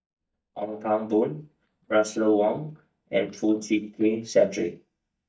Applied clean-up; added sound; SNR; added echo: neural mask model DeepFilterNet 3.